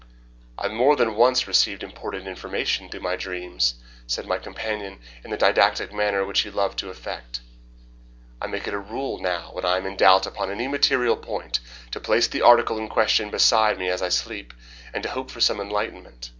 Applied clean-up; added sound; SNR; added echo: none; none; none; none.